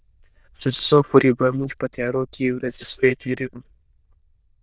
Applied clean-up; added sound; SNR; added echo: neural diffusion model UNIVERSE++.